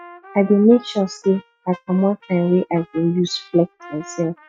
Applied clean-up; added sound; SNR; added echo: neural mask model RNNoise.